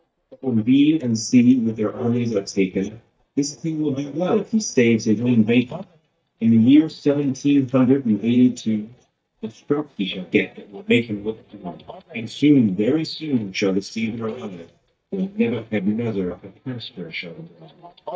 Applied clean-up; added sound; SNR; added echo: neural mask model DeepFilterNet 3.